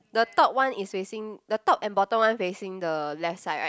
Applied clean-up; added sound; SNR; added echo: none; none; none; none.